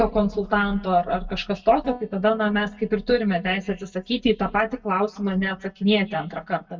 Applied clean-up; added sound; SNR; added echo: neural mask model DeepFilterNet 3.